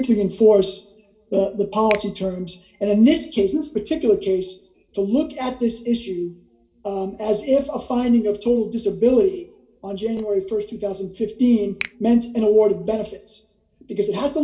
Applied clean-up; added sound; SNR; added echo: none; Finger snapping; 19 dB; reverberation time 0.7 s.